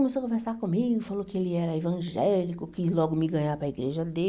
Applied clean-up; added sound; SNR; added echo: none; none; none; none.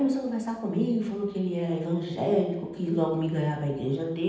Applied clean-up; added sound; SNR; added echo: none; none; none; reverberation time 0.9 s.